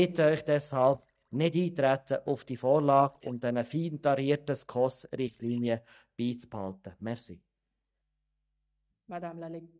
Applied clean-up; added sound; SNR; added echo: neural mask model DeepFilterNet 3.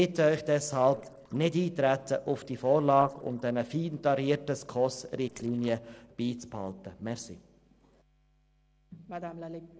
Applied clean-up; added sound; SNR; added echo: neural separator model SepFormer DNS4.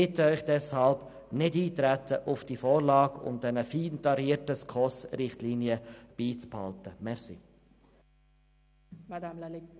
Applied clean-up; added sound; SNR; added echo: none; none; none; none.